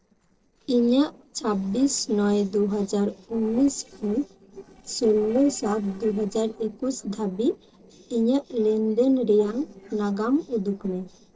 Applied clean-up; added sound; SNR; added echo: neural separator model SepFormer DNS4.